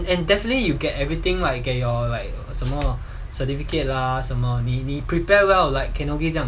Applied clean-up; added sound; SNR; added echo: none; none; none; none.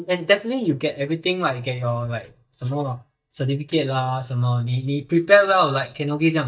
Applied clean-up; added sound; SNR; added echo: neural mask model DeepFilterNet 3.